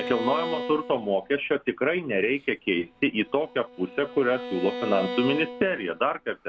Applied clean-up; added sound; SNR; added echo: none; Bowed string instrument; 10 dB; none.